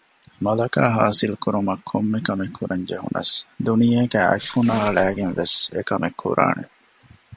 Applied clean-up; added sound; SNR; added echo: none; Squeak; 15 dB; none.